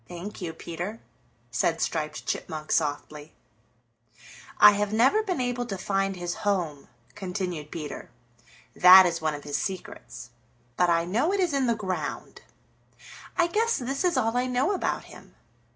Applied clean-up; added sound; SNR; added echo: none; none; none; none.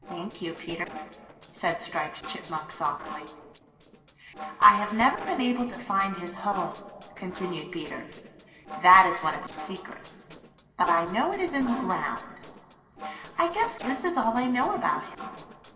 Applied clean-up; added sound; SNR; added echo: neural separator model SepFormer DNS4.